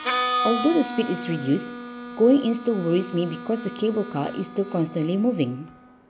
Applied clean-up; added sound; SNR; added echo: none; Harmonica; 7 dB; none.